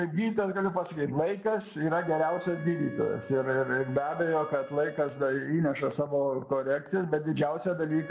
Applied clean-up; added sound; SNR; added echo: none; Wind instrument, woodwind instrument; 20 dB; none.